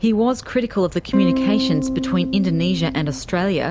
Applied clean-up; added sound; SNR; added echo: none; Electric guitar / Strum; 2 dB; none.